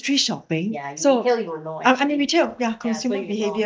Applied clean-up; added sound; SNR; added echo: neural mask model DeepFilterNet 3.